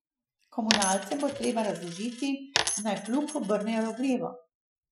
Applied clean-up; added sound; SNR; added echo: classical method Wiener filter.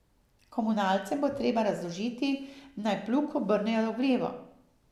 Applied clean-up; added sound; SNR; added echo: none; none; none; none.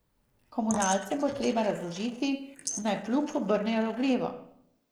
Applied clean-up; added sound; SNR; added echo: neural mask model Resemble Enhance denoiser.